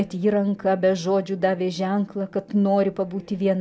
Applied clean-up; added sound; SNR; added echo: none; none; none; none.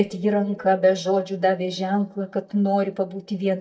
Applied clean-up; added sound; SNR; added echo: neural mask model DeepFilterNet 3.